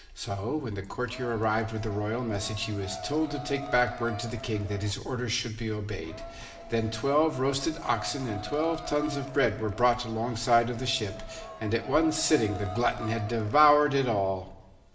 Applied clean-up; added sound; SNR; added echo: none; Crowd; 13 dB; reverberation time 0.8 s.